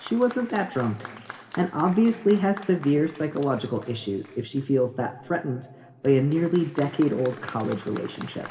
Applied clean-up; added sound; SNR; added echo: none; Applause; 19 dB; reverberation time 1.6 s.